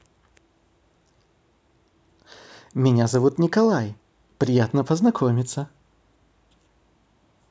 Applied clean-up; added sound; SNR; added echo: none; none; none; none.